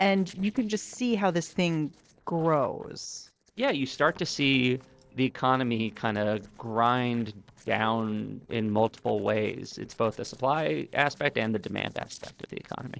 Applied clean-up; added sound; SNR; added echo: neural separator model SepFormer DNS4.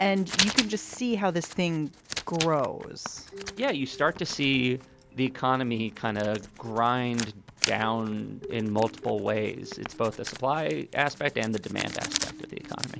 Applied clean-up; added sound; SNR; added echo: none; Writing; 9 dB; none.